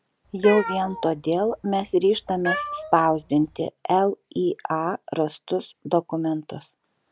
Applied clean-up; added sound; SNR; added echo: none; Cat; 10 dB; none.